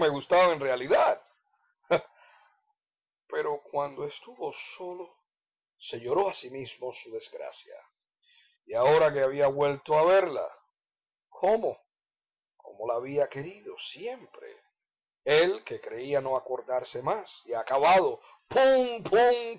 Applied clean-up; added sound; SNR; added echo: none; none; none; none.